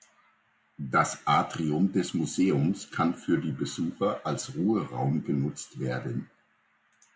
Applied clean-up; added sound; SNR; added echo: none; none; none; none.